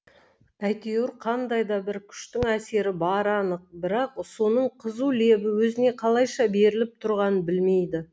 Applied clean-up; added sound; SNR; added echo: none; none; none; none.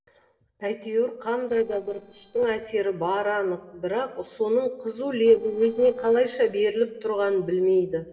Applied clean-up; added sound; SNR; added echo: neural separator model SepFormer DNS4.